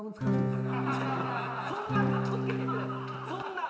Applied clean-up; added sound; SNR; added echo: none; Acoustic guitar / Strum; -4 dB; reverberation time 3.0 s.